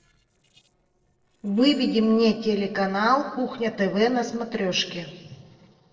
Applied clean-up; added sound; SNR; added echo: neural separator model SepFormer DNS4.